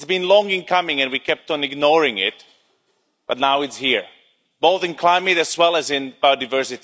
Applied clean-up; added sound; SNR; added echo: none; none; none; none.